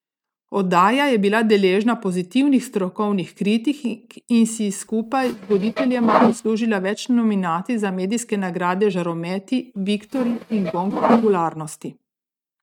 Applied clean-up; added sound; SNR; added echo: neural mask model RNNoise.